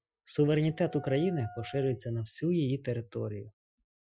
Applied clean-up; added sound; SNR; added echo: classical method Wiener filter.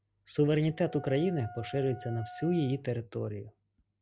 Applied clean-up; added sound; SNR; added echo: none; Wind instrument, woodwind instrument; 17 dB; none.